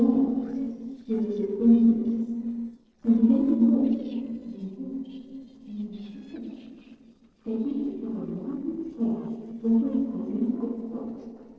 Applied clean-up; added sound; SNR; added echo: neural separator model SepFormer DNS4.